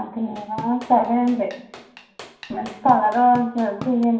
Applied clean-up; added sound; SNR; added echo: none; Drum / Drum kit; 18 dB; reverberation time 0.9 s.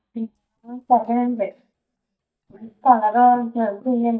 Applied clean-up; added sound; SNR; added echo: neural mask model DeepFilterNet 3.